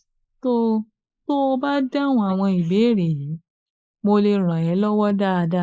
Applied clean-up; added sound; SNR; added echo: neural mask model Resemble Enhance denoiser.